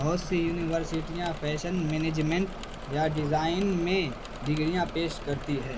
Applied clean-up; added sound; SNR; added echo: none; Engine / Mechanisms; 10 dB; none.